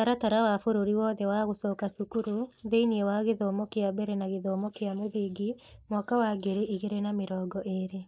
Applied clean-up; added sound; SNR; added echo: neural mask model Resemble Enhance denoiser.